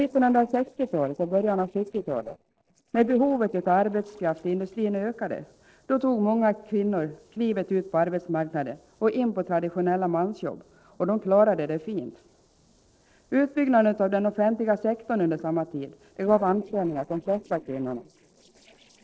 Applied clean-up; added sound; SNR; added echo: neural separator model SepFormer DNS4.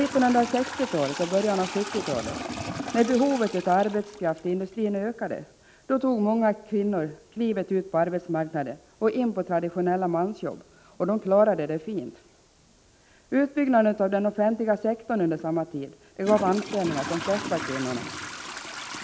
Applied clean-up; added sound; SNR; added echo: none; Trickle, dribble / Toilet flush; 13 dB; none.